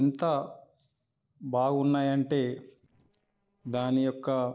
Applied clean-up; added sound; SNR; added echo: neural separator model SepFormer DNS4.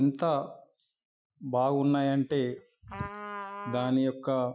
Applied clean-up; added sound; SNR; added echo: classical method Wiener filter.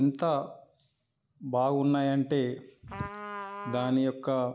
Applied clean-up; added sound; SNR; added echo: none; Trumpet; 12 dB; none.